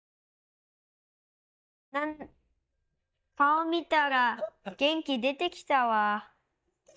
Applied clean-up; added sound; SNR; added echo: neural mask model DeepFilterNet 3.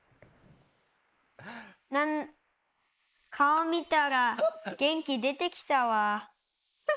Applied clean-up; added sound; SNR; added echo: neural mask model Resemble Enhance denoiser.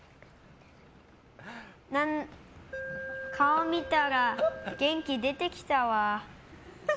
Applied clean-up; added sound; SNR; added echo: none; Alarm; 11 dB; none.